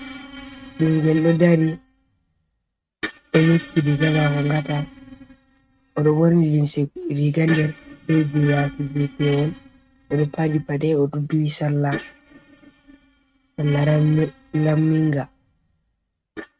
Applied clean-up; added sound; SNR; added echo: neural mask model RNNoise.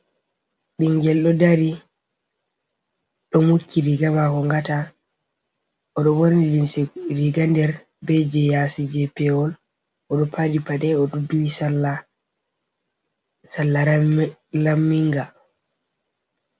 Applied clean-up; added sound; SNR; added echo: none; none; none; none.